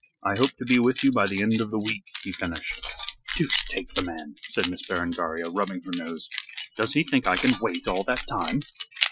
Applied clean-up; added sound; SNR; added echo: classical method Wiener filter.